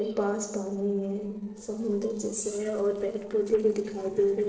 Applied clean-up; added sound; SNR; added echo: neural separator model SepFormer DNS4.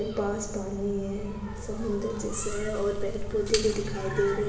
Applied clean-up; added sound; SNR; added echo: none; Idling / Accelerating, revving, vroom / Car; 13 dB; reverberation time 1.1 s.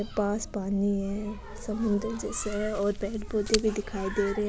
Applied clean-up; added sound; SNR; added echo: none; none; none; none.